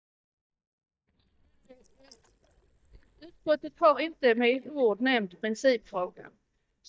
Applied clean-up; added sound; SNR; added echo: neural mask model DeepFilterNet 3.